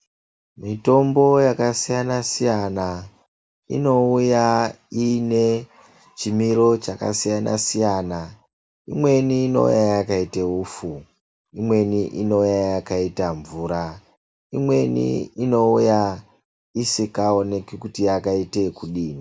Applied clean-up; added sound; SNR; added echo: none; none; none; none.